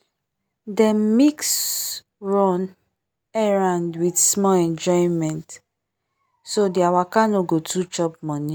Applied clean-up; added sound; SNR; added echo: none; none; none; none.